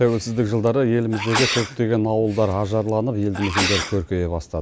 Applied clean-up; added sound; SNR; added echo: none; Sneeze; 8 dB; none.